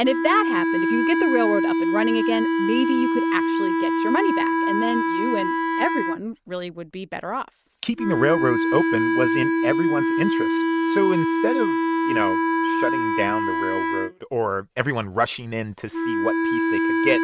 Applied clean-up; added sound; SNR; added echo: neural mask model RNNoise.